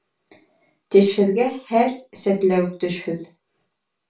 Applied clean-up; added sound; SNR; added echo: none; none; none; reverberation time 0.3 s.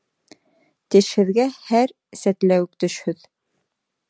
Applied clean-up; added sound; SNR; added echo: none; none; none; none.